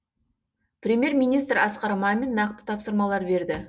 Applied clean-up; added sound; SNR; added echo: none; none; none; none.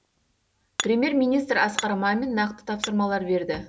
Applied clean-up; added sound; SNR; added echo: none; Hammer; 13 dB; none.